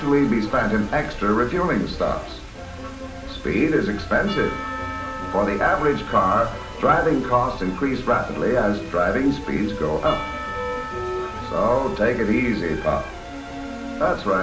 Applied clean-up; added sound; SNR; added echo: none; Church bell / Percussion; 15 dB; reverberation time 0.4 s.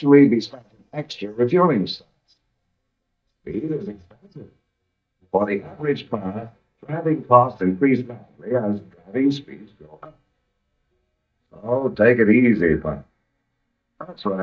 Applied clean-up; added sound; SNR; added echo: neural mask model DeepFilterNet 3.